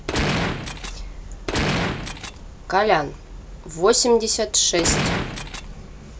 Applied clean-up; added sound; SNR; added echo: none; Gunshot, gunfire; 2 dB; none.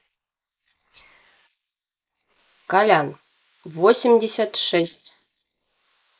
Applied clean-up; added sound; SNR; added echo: neural mask model Resemble Enhance denoiser.